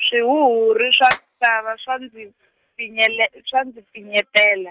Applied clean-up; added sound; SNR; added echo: neural mask model RNNoise.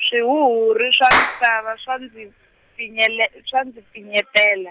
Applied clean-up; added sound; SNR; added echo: none; Clapping; 6 dB; none.